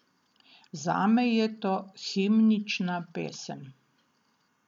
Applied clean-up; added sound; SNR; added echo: none; none; none; none.